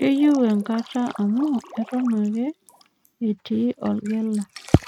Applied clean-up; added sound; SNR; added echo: neural mask model RNNoise.